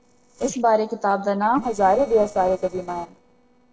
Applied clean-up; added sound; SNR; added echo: neural separator model SepFormer DNS4.